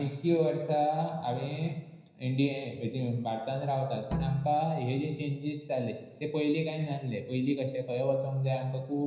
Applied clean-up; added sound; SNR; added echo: none; Bowed string instrument; 7 dB; reverberation time 0.9 s.